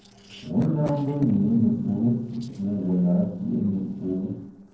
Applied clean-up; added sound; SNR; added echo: neural separator model SepFormer DNS4.